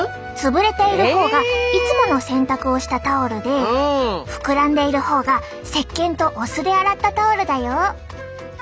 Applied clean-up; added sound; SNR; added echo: none; none; none; none.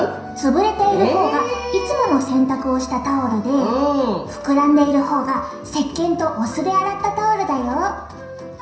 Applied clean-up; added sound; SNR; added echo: none; none; none; reverberation time 0.7 s.